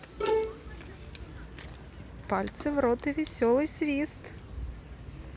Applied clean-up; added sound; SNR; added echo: none; Bowed string instrument; 1 dB; none.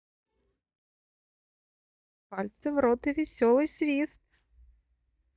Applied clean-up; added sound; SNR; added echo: neural mask model DeepFilterNet 3.